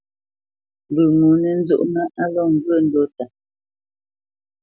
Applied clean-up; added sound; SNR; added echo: none; none; none; none.